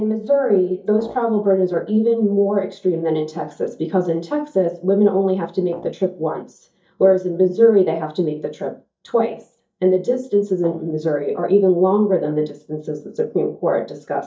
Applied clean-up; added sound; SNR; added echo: neural mask model DeepFilterNet 3.